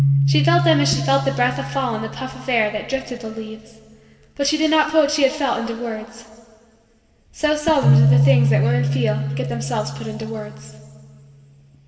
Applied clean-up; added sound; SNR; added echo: none; Keyboard (musical); 0 dB; reverberation time 2.1 s.